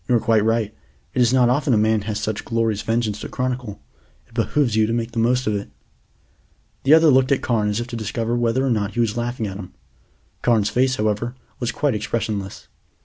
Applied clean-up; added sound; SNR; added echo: none; none; none; none.